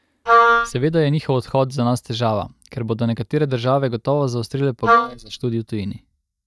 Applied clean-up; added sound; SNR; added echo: neural mask model DeepFilterNet 3.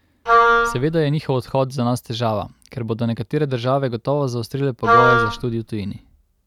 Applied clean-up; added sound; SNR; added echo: none; Wind instrument, woodwind instrument; -5 dB; none.